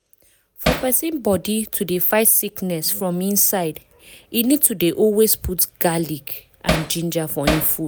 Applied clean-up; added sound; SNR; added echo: none; Hammer; 3 dB; none.